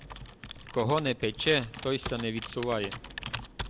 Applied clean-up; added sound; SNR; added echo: none; Computer keyboard; 9 dB; none.